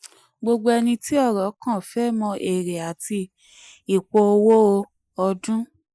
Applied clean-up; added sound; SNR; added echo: neural mask model Resemble Enhance denoiser.